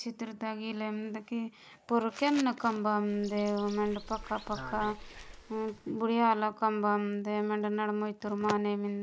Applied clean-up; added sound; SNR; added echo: none; Bird; 16 dB; none.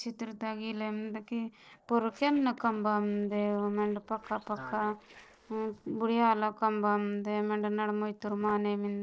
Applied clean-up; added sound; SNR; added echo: neural separator model SepFormer DNS4.